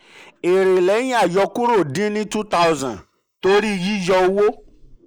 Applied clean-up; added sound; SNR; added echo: neural mask model Resemble Enhance denoiser.